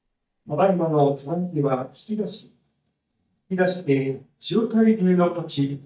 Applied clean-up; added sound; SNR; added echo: neural mask model DeepFilterNet 3.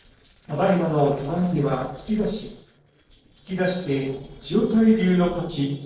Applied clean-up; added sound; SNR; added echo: neural separator model SepFormer DNS4.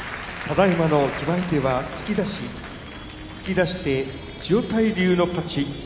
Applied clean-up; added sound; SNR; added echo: none; none; none; none.